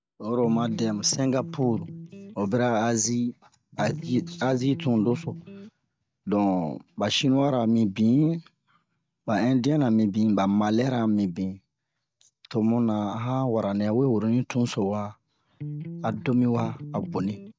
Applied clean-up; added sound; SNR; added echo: none; Electric guitar; 12 dB; none.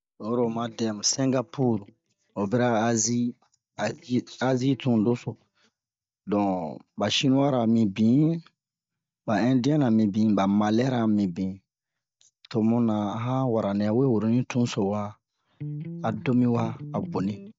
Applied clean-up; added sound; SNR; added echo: neural mask model DeepFilterNet 3.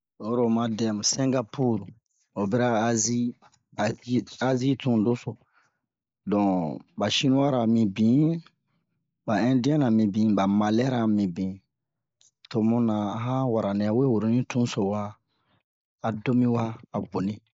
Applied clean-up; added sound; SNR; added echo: neural mask model Resemble Enhance denoiser.